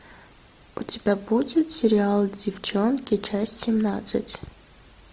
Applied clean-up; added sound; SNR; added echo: none; none; none; none.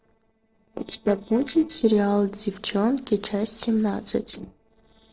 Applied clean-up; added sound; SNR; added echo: neural separator model SepFormer DNS4.